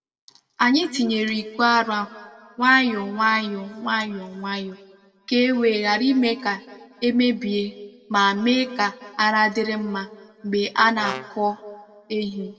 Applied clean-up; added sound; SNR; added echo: neural separator model SepFormer DNS4.